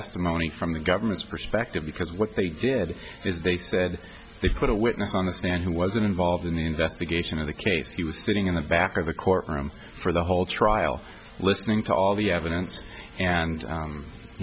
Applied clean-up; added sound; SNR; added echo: none; none; none; none.